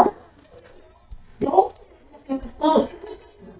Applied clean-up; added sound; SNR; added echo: neural mask model DeepFilterNet 3.